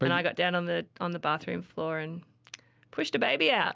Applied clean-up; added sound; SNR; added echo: none; none; none; none.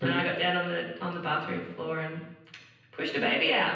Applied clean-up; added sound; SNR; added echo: none; none; none; reverberation time 0.9 s.